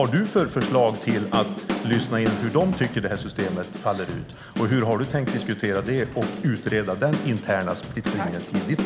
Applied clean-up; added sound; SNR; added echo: none; Drum / Drum kit; 6 dB; none.